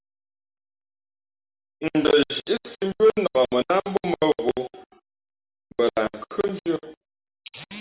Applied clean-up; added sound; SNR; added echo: none; none; none; none.